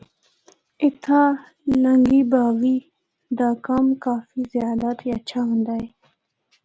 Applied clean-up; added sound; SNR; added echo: none; none; none; none.